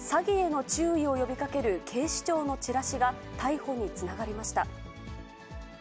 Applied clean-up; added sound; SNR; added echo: none; none; none; none.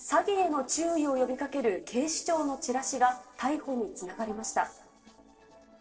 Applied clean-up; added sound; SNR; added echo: neural separator model SepFormer DNS4.